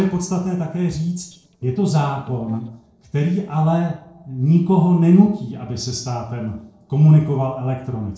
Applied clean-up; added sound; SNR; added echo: neural separator model SepFormer DNS4.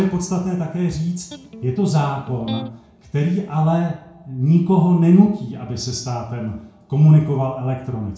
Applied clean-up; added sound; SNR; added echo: none; Electric guitar; 18 dB; reverberation time 0.6 s.